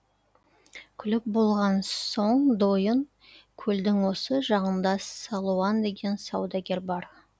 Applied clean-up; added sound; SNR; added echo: none; none; none; none.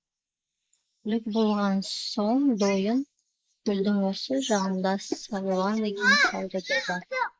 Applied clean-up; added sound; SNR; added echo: neural mask model Resemble Enhance denoiser.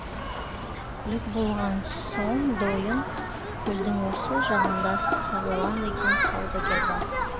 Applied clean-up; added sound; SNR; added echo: none; Human group actions; -2 dB; none.